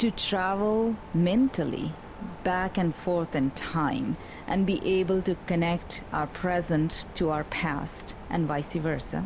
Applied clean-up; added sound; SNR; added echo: none; Mechanisms; 14 dB; none.